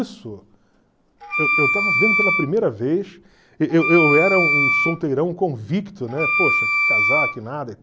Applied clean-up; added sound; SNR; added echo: none; Wind instrument, woodwind instrument; -3 dB; none.